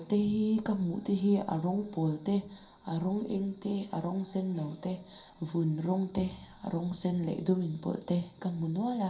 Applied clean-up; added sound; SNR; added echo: none; none; none; reverberation time 0.3 s.